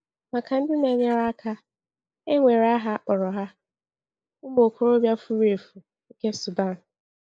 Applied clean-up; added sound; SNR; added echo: neural mask model Resemble Enhance denoiser.